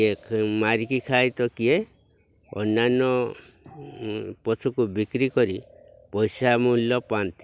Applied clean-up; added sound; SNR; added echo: none; none; none; none.